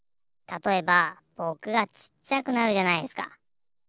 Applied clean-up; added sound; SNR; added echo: none; none; none; none.